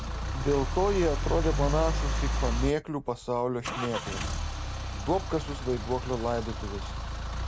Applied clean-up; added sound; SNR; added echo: none; Idling / Engine starting / Accelerating, revving, vroom / Car; 1 dB; none.